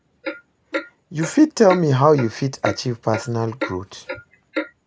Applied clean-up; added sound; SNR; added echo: none; Clock; 11 dB; none.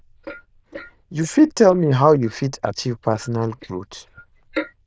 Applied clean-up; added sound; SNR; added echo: neural diffusion model UNIVERSE++.